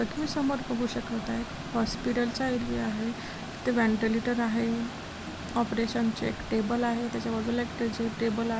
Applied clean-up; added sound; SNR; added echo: none; none; none; none.